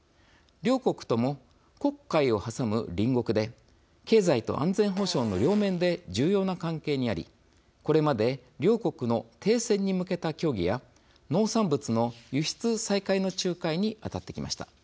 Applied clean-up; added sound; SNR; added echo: none; Fart; 18 dB; none.